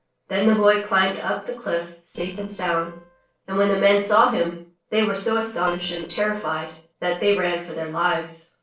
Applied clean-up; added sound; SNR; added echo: neural separator model SepFormer DNS4.